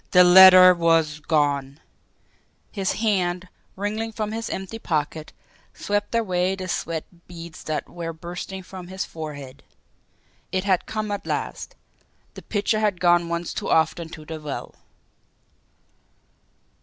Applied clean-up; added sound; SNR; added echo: none; none; none; none.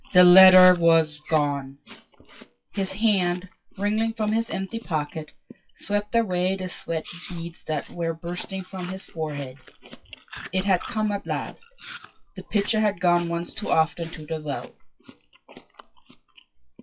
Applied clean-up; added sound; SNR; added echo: classical method WPE with log-MMSE.